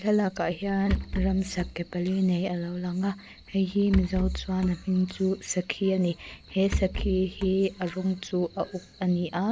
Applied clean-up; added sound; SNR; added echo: none; Rattle / Breathing; 9 dB; none.